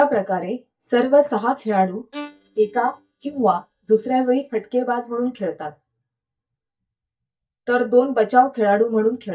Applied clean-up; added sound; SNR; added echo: neural mask model DeepFilterNet 3.